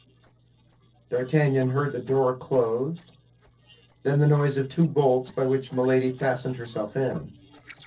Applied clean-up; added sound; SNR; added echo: neural separator model SepFormer DNS4.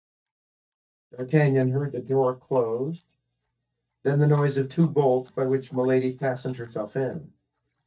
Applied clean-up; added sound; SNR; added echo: neural mask model DeepFilterNet 3.